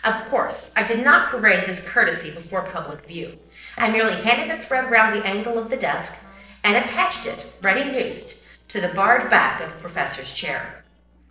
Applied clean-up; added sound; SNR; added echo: neural separator model SepFormer DNS4.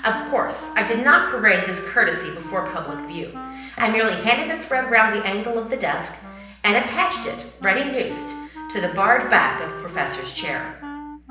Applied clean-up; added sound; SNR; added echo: none; Wind instrument, woodwind instrument; 14 dB; reverberation time 0.8 s.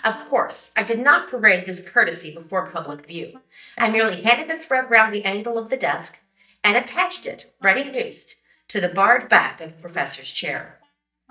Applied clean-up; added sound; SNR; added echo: neural mask model DeepFilterNet 3.